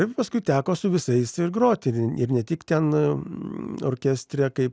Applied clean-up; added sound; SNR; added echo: none; none; none; none.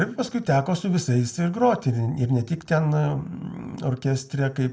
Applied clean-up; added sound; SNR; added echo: none; none; none; reverberation time 0.3 s.